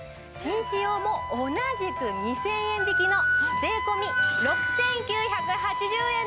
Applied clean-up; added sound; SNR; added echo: none; Wind instrument, woodwind instrument; -1 dB; none.